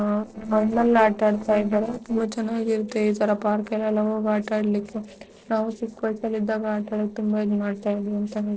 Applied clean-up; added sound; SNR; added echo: neural separator model SepFormer DNS4.